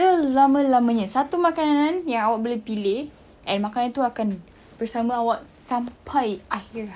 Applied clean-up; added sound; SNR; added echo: none; none; none; none.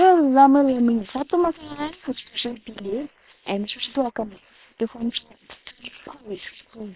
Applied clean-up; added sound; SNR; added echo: neural separator model SepFormer WHAM!.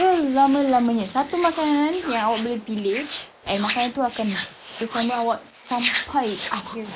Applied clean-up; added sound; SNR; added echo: neural mask model Resemble Enhance denoiser.